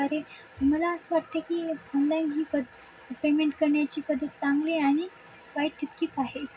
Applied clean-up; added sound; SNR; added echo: none; none; none; reverberation time 0.4 s.